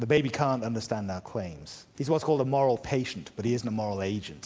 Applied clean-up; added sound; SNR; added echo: none; none; none; none.